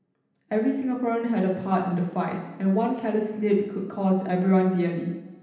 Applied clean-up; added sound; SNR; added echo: none; none; none; reverberation time 0.9 s.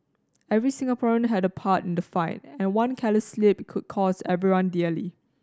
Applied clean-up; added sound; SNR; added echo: none; none; none; none.